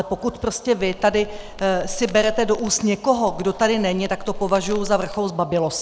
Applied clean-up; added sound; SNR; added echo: none; Crackle; 11 dB; none.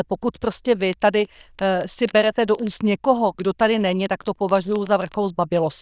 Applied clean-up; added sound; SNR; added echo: neural diffusion model UNIVERSE++.